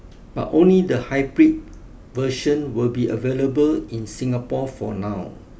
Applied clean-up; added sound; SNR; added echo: none; none; none; none.